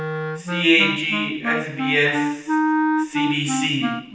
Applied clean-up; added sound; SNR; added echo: none; Wind instrument, woodwind instrument; 1 dB; reverberation time 0.9 s.